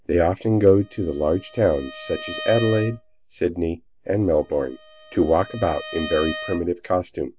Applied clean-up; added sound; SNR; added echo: none; Bowed string instrument; 15 dB; none.